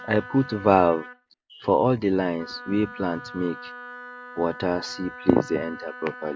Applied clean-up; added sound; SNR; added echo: none; Wind instrument, woodwind instrument; 16 dB; none.